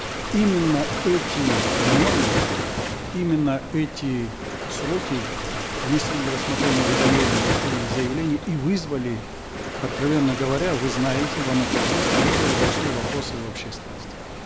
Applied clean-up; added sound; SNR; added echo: none; Waves, surf; 0 dB; none.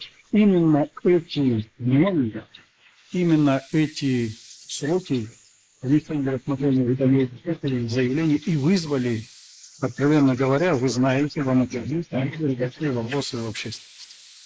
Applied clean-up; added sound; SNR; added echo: neural mask model Resemble Enhance denoiser.